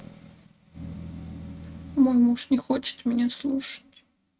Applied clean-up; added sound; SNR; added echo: neural mask model RNNoise.